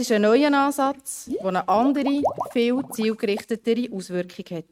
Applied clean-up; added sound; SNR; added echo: neural mask model RNNoise.